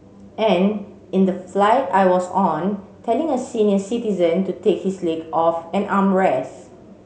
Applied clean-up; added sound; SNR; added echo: none; none; none; none.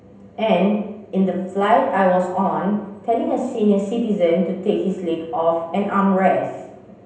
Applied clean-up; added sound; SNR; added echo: none; none; none; reverberation time 0.8 s.